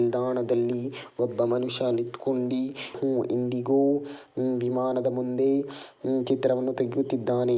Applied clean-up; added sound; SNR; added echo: none; none; none; none.